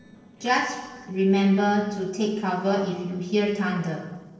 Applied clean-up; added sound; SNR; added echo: neural separator model SepFormer DNS4.